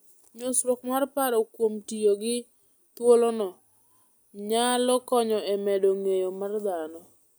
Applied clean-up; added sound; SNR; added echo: none; none; none; none.